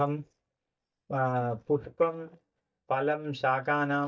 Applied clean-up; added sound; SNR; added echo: neural mask model DeepFilterNet 3.